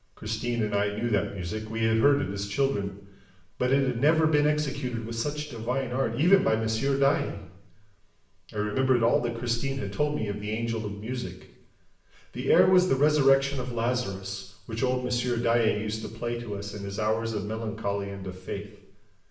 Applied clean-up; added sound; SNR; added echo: none; none; none; reverberation time 0.7 s.